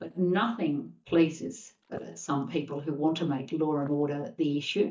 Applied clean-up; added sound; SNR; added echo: neural mask model DeepFilterNet 3.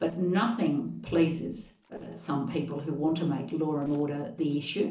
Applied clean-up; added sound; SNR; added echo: neural separator model SepFormer DNS4.